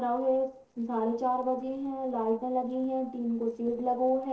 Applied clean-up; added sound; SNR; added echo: neural separator model SepFormer DNS4.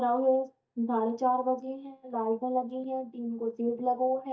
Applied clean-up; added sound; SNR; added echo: neural mask model DeepFilterNet 3.